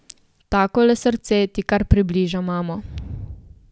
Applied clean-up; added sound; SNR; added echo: none; none; none; none.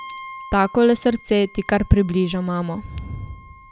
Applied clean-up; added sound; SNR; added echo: none; Wind instrument, woodwind instrument; 20 dB; none.